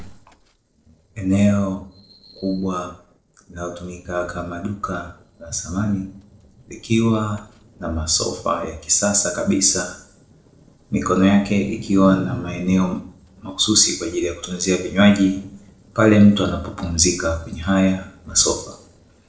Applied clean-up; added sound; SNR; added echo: neural separator model SepFormer DNS4.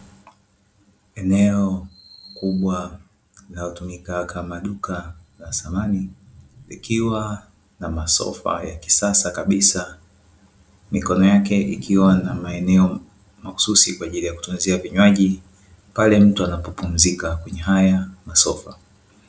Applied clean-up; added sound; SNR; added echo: none; none; none; none.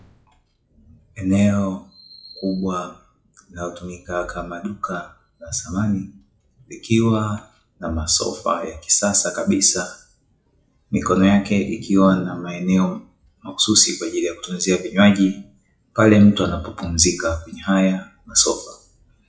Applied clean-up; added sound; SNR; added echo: classical method WPE with log-MMSE.